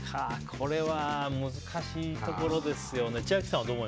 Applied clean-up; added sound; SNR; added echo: none; none; none; none.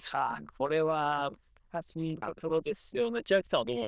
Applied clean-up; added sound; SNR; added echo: neural diffusion model UNIVERSE++.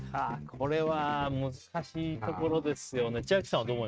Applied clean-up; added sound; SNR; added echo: neural mask model RNNoise.